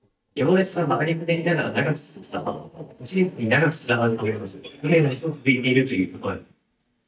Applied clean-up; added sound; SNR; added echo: neural mask model DeepFilterNet 3.